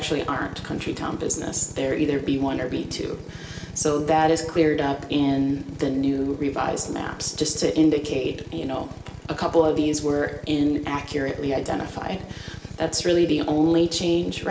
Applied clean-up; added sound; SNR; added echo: none; Drill; 14 dB; reverberation time 0.7 s.